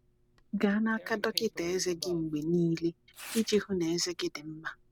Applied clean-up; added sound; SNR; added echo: none; Tearing; 19 dB; none.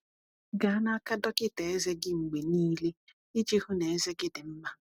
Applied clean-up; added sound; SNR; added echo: none; none; none; none.